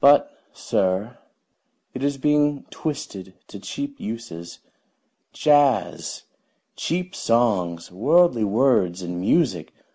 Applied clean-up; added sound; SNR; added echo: none; none; none; none.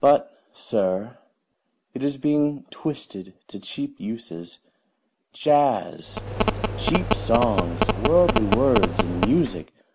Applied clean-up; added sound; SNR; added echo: none; Telephone; 0 dB; none.